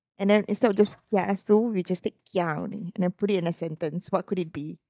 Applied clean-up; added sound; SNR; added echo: neural mask model DeepFilterNet 3.